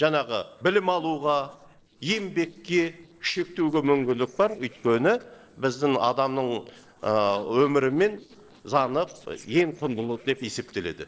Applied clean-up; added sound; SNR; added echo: neural separator model SepFormer DNS4.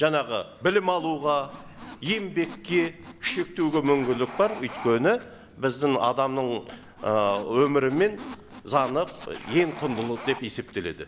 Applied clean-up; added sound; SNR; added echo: none; Squeak; 16 dB; none.